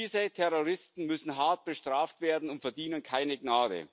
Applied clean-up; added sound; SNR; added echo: none; none; none; none.